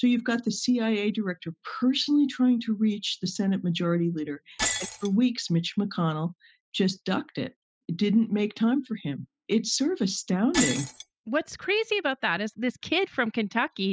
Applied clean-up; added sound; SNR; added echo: classical method spectral subtraction.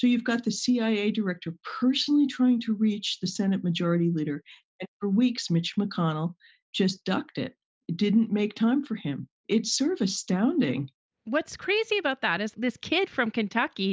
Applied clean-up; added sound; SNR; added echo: none; none; none; none.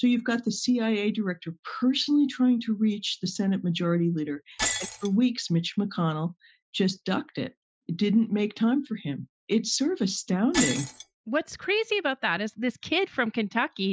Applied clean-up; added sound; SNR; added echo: classical method Wiener filter.